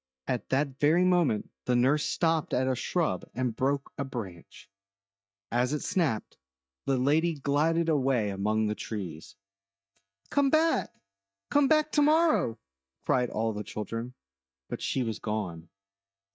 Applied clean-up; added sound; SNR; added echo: neural mask model DeepFilterNet 3.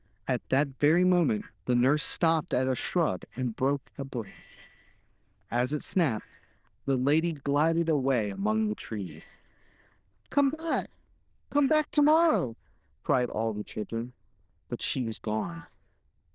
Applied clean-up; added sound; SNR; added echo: neural diffusion model UNIVERSE++.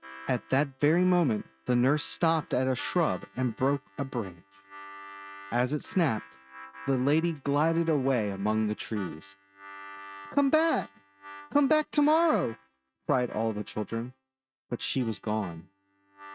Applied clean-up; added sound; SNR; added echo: neural mask model RNNoise.